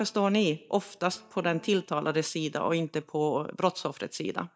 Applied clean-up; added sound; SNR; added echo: neural mask model DeepFilterNet 3.